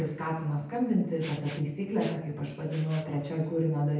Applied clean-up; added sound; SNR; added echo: none; Respiratory sounds; 15 dB; reverberation time 0.8 s.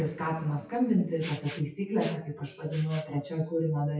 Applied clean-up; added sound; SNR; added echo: classical method WPE with log-MMSE.